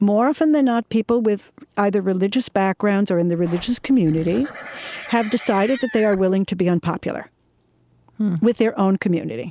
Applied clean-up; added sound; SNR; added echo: none; Livestock, farm animals, working animals; 16 dB; none.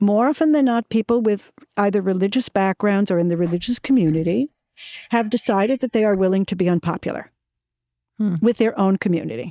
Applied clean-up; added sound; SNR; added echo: neural mask model DeepFilterNet 3.